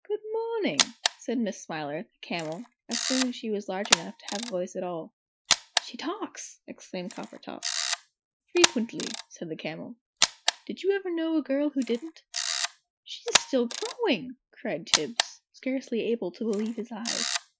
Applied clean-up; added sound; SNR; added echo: classical method Wiener filter.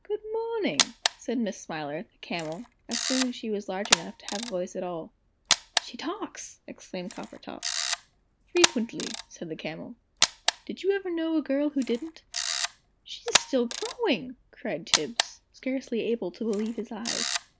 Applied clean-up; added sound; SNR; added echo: none; Camera; 1 dB; none.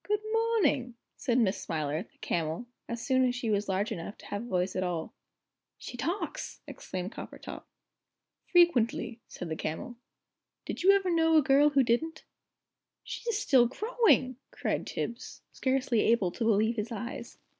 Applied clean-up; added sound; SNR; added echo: none; none; none; none.